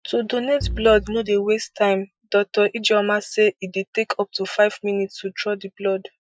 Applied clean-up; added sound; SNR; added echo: classical method Wiener filter.